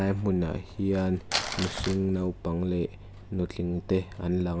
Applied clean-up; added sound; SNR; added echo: none; Crumpling, crinkling; 7 dB; none.